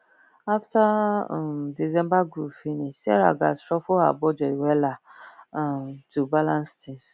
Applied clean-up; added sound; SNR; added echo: none; none; none; none.